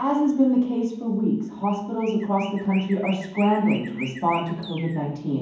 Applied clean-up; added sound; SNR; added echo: none; Chirp, tweet; 18 dB; reverberation time 1.2 s.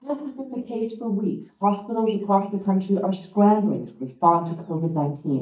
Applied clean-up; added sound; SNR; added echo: neural mask model DeepFilterNet 3.